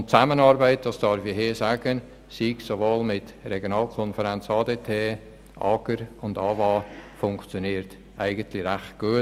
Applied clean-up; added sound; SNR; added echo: none; none; none; none.